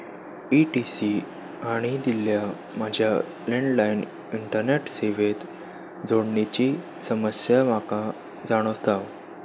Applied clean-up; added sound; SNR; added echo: none; none; none; none.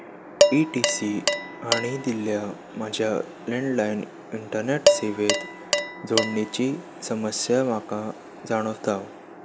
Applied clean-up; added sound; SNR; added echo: none; Dishes, pots, and pans; 0 dB; none.